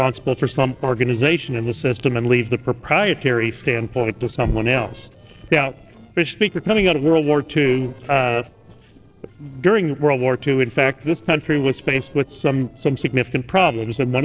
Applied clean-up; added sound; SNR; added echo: neural separator model SepFormer DNS4.